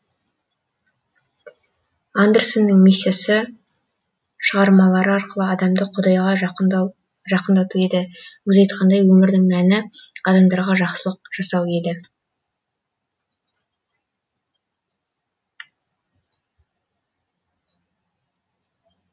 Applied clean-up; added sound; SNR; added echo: none; none; none; none.